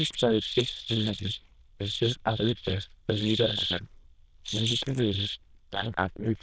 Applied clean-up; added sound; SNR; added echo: neural diffusion model UNIVERSE++.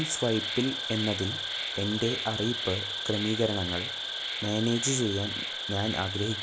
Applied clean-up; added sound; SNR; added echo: none; Insect; 3 dB; none.